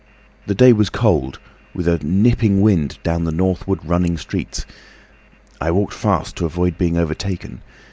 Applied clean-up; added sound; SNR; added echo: none; none; none; none.